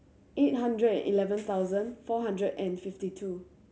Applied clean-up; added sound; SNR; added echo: none; none; none; none.